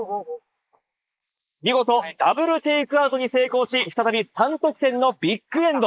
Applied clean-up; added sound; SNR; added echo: neural mask model Resemble Enhance denoiser.